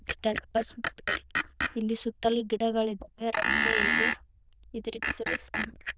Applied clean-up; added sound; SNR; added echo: neural diffusion model UNIVERSE++.